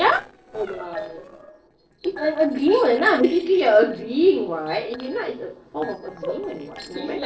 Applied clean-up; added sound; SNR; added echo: neural separator model SepFormer DNS4.